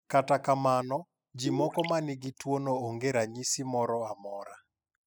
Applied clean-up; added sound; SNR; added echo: classical method spectral subtraction.